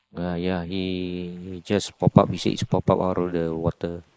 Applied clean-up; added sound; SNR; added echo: neural mask model Resemble Enhance denoiser.